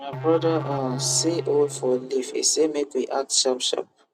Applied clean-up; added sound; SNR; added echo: none; Musical instrument; 10 dB; none.